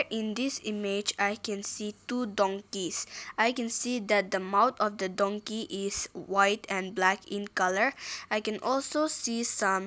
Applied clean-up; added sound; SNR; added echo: none; none; none; none.